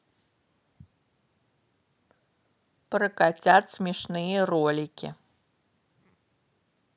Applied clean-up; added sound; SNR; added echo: none; none; none; none.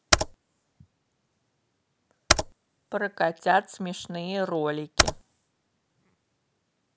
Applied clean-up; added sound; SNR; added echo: none; Computer keyboard; -3 dB; none.